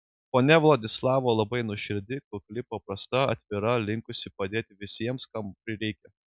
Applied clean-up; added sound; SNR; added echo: none; none; none; none.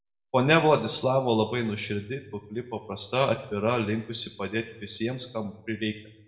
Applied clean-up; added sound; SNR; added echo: none; none; none; reverberation time 0.7 s.